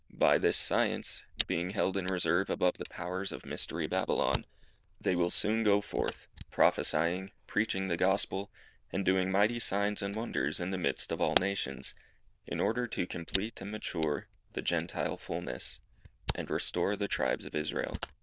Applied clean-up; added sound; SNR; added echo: neural diffusion model UNIVERSE++.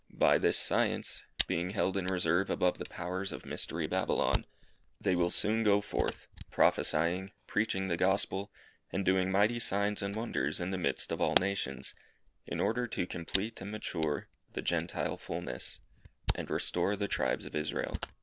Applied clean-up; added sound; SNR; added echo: none; Camera; 10 dB; none.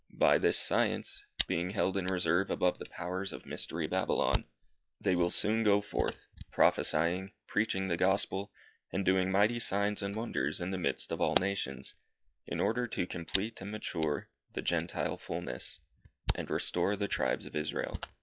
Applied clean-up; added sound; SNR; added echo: classical method log-MMSE.